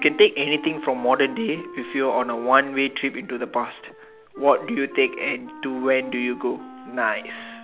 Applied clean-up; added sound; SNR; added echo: none; Wind instrument, woodwind instrument; 17 dB; none.